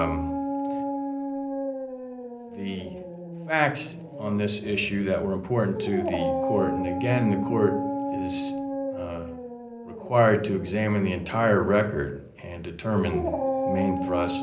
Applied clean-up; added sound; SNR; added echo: none; Dog; 4 dB; reverberation time 0.5 s.